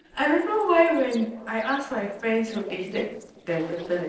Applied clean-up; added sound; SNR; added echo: neural separator model SepFormer DNS4.